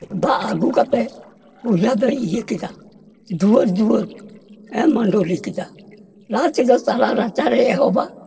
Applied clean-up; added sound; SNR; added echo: neural separator model SepFormer DNS4.